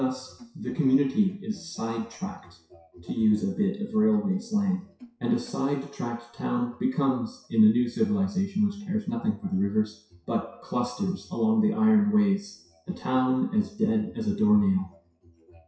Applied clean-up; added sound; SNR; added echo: classical method WPE with log-MMSE.